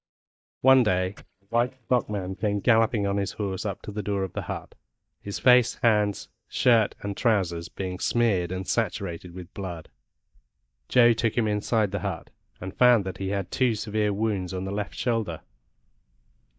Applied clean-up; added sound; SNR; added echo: neural mask model DeepFilterNet 3.